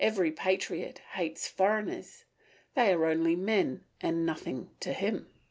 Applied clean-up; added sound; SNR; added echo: none; none; none; none.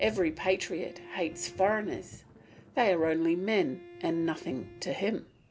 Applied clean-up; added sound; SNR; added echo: none; Thunder / Rain + Bowed string instrument; 18 dB; none.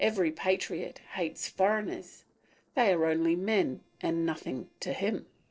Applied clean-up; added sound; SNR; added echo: neural separator model SepFormer DNS4.